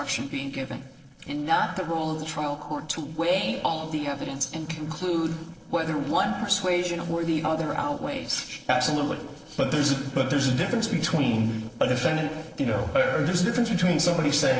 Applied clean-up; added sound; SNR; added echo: neural separator model SepFormer DNS4.